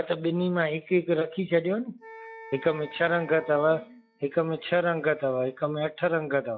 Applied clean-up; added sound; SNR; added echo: classical method log-MMSE.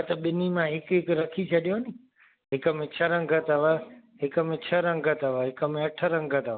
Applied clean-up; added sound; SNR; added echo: none; none; none; none.